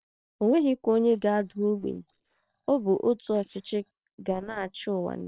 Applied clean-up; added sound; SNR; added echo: neural separator model SepFormer WHAM!.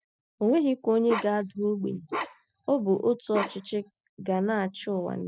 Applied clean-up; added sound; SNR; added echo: classical method spectral subtraction.